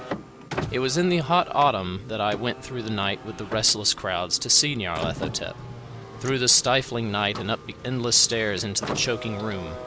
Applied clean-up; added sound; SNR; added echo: none; Car; 12 dB; none.